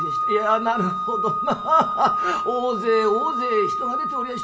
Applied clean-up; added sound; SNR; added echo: none; Organ; 2 dB; reverberation time 0.2 s.